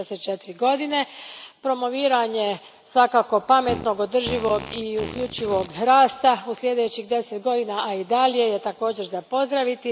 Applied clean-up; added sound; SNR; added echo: none; Fart; 13 dB; none.